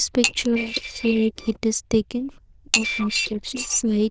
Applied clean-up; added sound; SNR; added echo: neural diffusion model UNIVERSE++.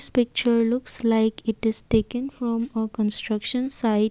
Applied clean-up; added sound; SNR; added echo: none; none; none; none.